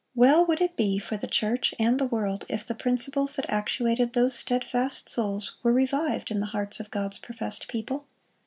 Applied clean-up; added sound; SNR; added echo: none; none; none; none.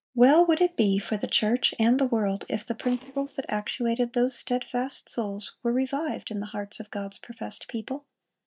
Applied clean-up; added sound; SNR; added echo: neural mask model DeepFilterNet 3.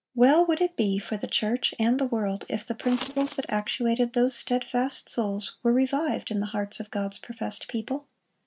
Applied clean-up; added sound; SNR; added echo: neural mask model RNNoise.